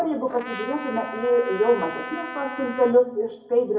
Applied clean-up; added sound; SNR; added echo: none; Trumpet; 11 dB; reverberation time 0.8 s.